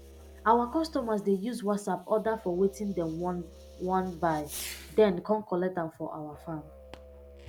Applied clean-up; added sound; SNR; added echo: none; Fireworks + Musical instrument; 18 dB; none.